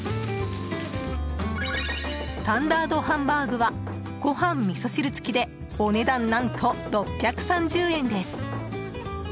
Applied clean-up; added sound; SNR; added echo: none; Knock / Wood; 14 dB; none.